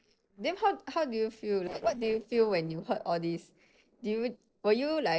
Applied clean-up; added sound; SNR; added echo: neural separator model SepFormer DNS4.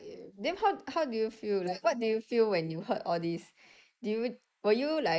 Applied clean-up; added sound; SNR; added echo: neural mask model Resemble Enhance denoiser.